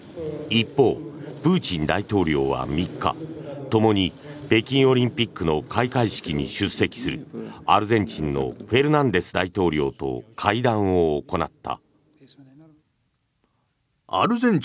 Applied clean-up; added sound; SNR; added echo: none; none; none; none.